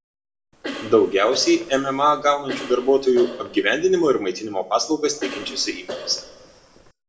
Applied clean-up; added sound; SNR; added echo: none; Cough; 14 dB; reverberation time 1.4 s.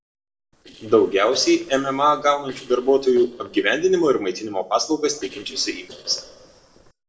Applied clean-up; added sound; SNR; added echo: neural separator model SepFormer DNS4.